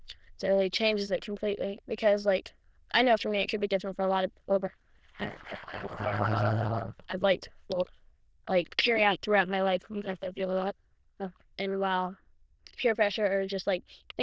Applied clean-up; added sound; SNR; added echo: neural diffusion model UNIVERSE++.